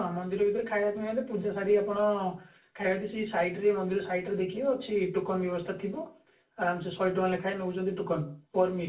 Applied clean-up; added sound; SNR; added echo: none; none; none; reverberation time 0.3 s.